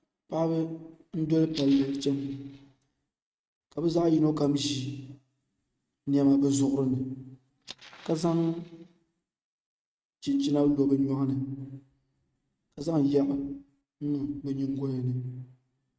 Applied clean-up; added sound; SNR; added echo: neural mask model RNNoise.